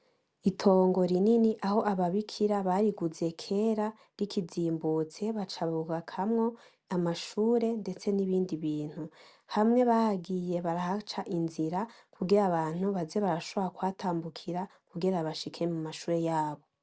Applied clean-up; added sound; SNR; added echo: none; none; none; none.